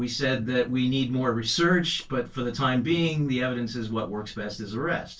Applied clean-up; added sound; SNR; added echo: neural separator model SepFormer DNS4.